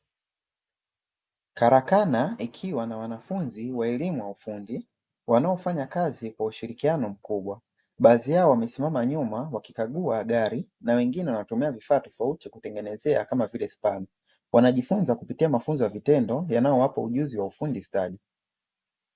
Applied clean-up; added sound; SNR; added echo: none; none; none; none.